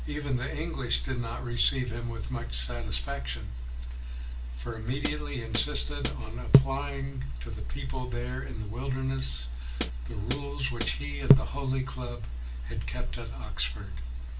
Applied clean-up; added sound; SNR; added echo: none; Hi-hat; -2 dB; reverberation time 0.3 s.